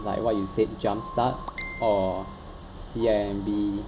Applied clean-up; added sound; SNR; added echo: none; Piano; 18 dB; none.